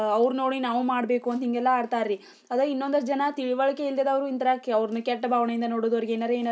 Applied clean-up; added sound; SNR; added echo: none; none; none; none.